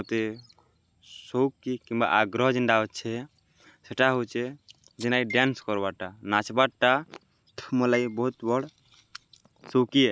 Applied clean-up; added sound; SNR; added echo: none; Marimba, xylophone; 19 dB; none.